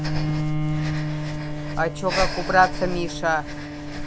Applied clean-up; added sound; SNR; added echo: none; Bowed string instrument + Breathing; 0 dB; none.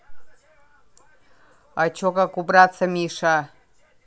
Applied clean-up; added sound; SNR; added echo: none; none; none; none.